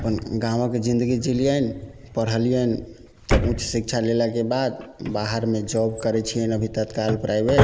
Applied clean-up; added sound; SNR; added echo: none; Drawer open or close; 6 dB; none.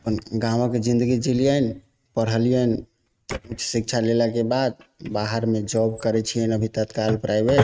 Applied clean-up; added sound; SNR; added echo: neural mask model RNNoise.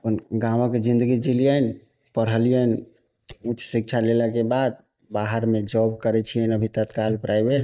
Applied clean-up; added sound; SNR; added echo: neural mask model DeepFilterNet 3.